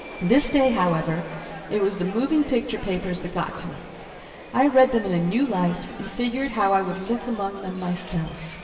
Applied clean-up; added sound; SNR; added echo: none; Subway, metro, underground; 16 dB; reverberation time 2.8 s.